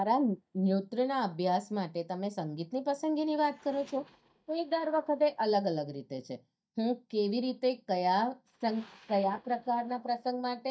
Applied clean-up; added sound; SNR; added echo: neural mask model DeepFilterNet 3.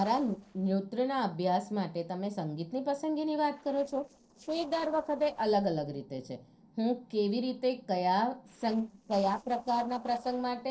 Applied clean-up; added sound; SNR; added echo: neural separator model SepFormer DNS4.